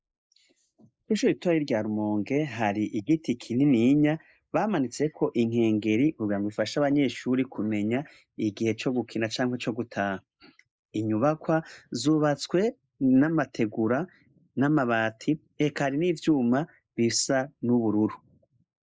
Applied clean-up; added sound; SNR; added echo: neural mask model Resemble Enhance denoiser.